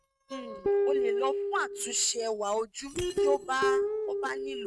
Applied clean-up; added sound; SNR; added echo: neural mask model RNNoise.